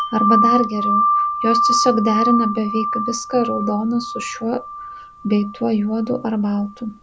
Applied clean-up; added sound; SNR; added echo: none; Wind chime; 1 dB; none.